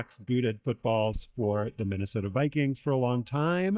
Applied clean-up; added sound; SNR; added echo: neural mask model DeepFilterNet 3.